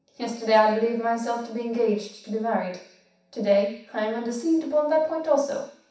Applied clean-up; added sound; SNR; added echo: none; none; none; reverberation time 0.7 s.